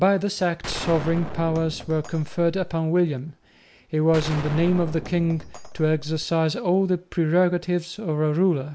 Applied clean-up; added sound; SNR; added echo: none; Gunshot, gunfire; 12 dB; none.